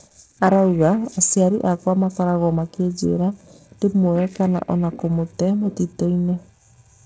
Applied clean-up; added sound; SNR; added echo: neural separator model SepFormer DNS4.